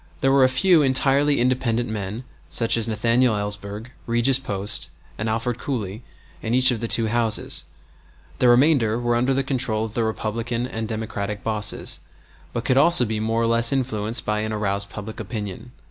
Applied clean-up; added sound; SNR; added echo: none; none; none; none.